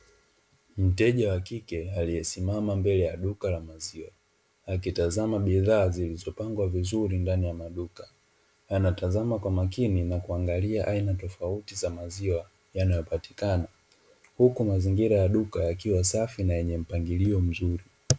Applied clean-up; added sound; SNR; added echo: none; none; none; none.